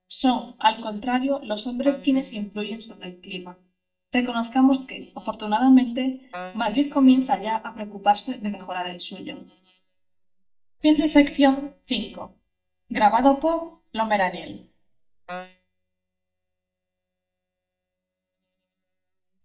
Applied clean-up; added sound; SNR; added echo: neural mask model DeepFilterNet 3.